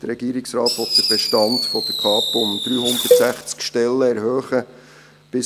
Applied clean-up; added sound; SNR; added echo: none; Fireworks + Cowbell; 0 dB; none.